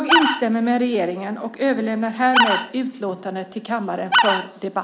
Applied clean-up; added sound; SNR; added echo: none; Animal; -2 dB; none.